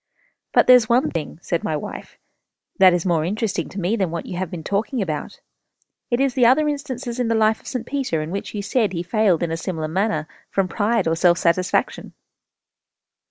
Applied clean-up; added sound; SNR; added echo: none; none; none; none.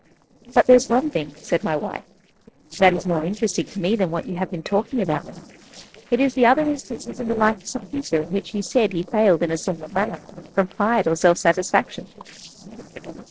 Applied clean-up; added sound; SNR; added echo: neural separator model SepFormer DNS4.